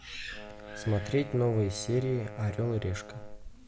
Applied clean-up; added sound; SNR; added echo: none; Wind instrument, woodwind instrument; 14 dB; none.